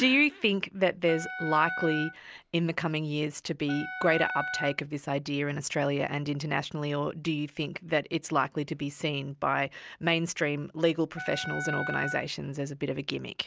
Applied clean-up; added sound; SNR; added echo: none; Wind instrument, woodwind instrument; 8 dB; none.